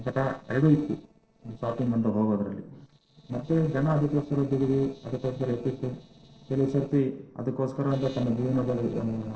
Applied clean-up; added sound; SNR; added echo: neural separator model SepFormer DNS4.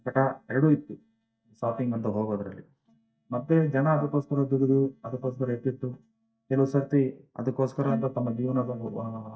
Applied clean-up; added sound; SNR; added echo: neural mask model DeepFilterNet 3.